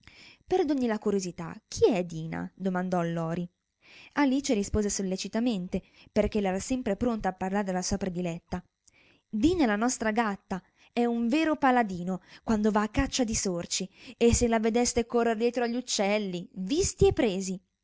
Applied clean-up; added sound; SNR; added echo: none; none; none; none.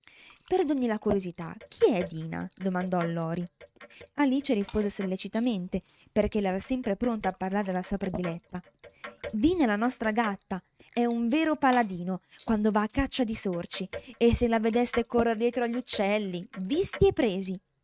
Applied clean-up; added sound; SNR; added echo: neural mask model RNNoise.